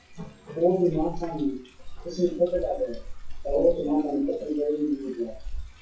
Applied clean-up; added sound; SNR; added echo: classical method WPE with log-MMSE.